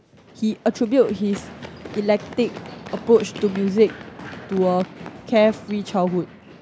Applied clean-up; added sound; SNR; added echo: none; Run; 15 dB; none.